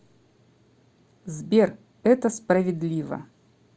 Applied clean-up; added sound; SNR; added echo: none; none; none; none.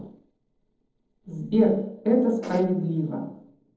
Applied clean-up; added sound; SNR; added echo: neural separator model SepFormer DNS4.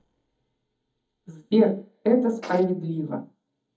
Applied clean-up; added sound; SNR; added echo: neural mask model DeepFilterNet 3.